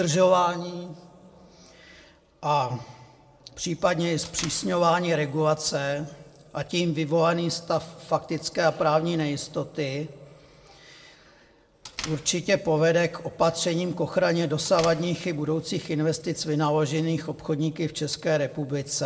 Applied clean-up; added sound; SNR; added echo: none; Door; 16 dB; reverberation time 0.8 s.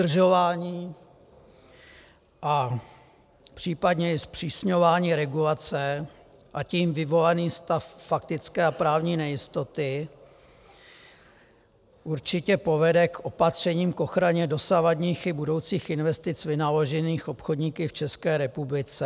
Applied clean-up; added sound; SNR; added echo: none; none; none; none.